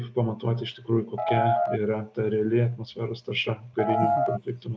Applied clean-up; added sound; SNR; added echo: none; Piano; -3 dB; none.